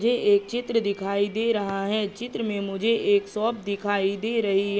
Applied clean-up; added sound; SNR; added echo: none; none; none; none.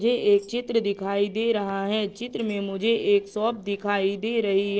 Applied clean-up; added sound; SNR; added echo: neural separator model SepFormer DNS4.